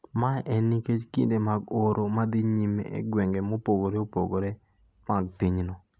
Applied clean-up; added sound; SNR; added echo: none; none; none; none.